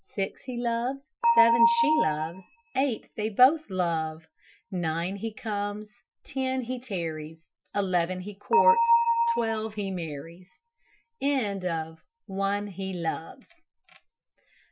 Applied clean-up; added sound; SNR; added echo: classical method Wiener filter.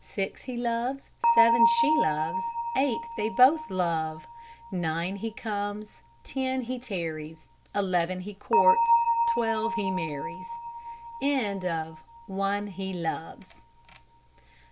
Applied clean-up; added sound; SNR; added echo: none; Bell; 1 dB; none.